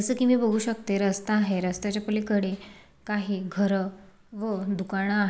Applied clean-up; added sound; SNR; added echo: none; none; none; none.